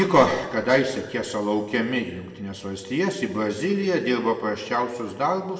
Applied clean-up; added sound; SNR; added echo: none; none; none; reverberation time 1.4 s.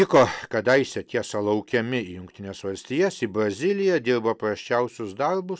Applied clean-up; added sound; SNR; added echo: none; none; none; none.